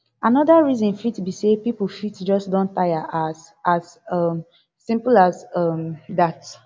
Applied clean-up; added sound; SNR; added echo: none; none; none; none.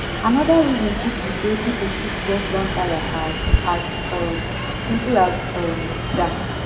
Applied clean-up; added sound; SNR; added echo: none; Subway, metro, underground; 1 dB; reverberation time 0.7 s.